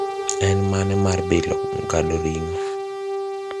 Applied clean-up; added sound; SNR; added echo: none; Brass instrument; 1 dB; none.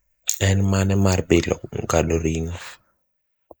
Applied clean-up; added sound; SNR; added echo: neural mask model Resemble Enhance denoiser.